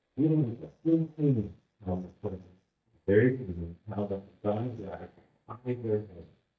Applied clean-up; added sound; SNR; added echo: neural mask model DeepFilterNet 3.